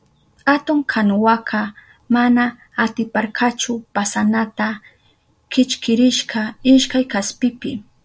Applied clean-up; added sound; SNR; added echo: none; none; none; none.